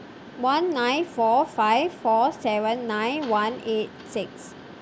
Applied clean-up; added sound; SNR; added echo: none; Mechanisms; 18 dB; none.